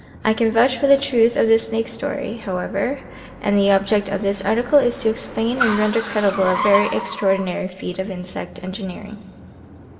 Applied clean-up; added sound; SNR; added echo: none; Car; 11 dB; reverberation time 2.0 s.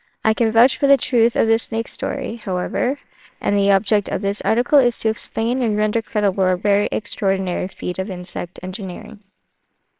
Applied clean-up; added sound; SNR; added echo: neural separator model SepFormer WHAMR!.